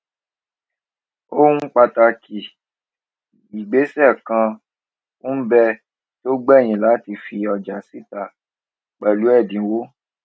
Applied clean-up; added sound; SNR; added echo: none; none; none; none.